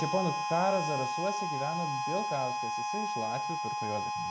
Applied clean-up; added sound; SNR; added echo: none; Harmonica; -1 dB; none.